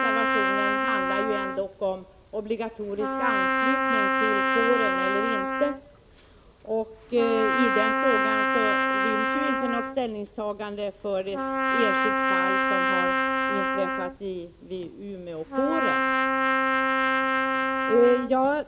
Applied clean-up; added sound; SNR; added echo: none; Trumpet; -3 dB; none.